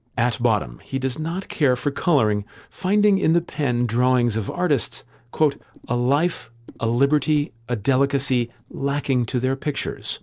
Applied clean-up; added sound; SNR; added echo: neural separator model SepFormer DNS4.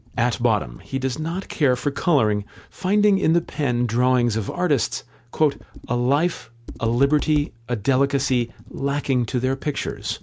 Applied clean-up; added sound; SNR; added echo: none; Computer keyboard; 18 dB; none.